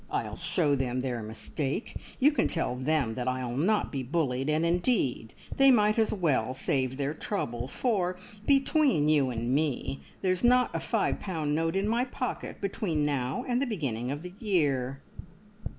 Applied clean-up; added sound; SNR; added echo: none; Tap; 14 dB; none.